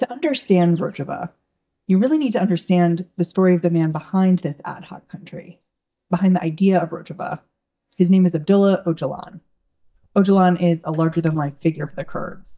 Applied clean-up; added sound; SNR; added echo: neural mask model DeepFilterNet 3.